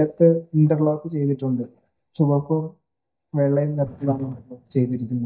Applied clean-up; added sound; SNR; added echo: neural mask model DeepFilterNet 3.